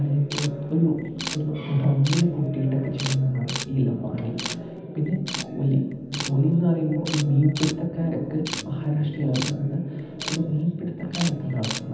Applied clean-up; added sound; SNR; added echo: none; Camera; 13 dB; reverberation time 0.8 s.